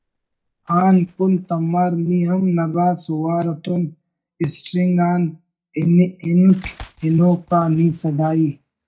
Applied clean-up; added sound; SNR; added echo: neural mask model DeepFilterNet 3.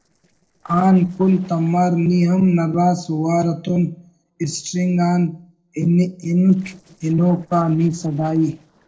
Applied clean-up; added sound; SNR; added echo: neural separator model SepFormer DNS4.